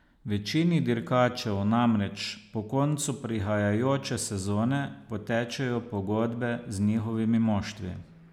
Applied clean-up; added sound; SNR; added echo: none; none; none; none.